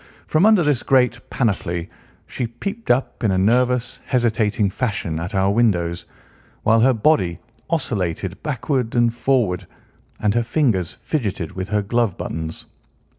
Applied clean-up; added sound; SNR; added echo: none; Hi-hat; 18 dB; none.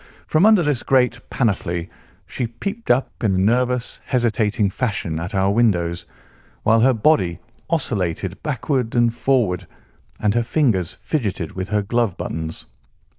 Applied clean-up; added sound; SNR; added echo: neural diffusion model UNIVERSE++.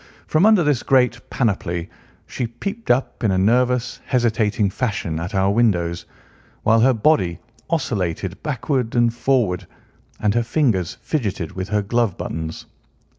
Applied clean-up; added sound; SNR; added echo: none; none; none; none.